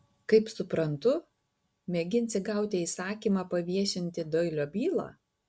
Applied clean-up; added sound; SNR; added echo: none; none; none; none.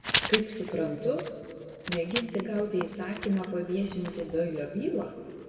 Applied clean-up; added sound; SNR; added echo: none; Writing; 4 dB; reverberation time 2.2 s.